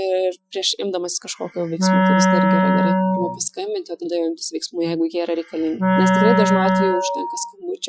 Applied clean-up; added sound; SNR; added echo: classical method Wiener filter.